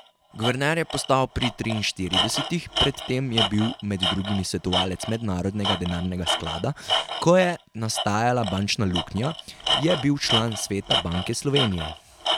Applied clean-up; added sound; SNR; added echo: none; Tools; 4 dB; none.